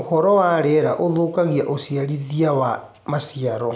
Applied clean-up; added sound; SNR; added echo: none; none; none; none.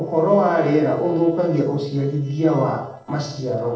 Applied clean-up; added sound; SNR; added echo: neural separator model SepFormer DNS4.